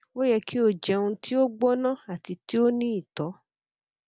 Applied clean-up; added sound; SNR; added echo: none; none; none; none.